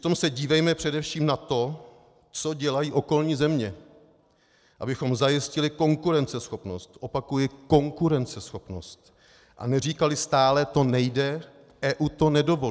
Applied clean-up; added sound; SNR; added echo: none; none; none; none.